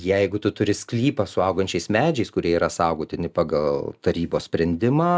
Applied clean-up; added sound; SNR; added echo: none; none; none; none.